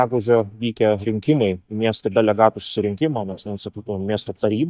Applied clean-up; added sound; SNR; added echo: neural mask model DeepFilterNet 3.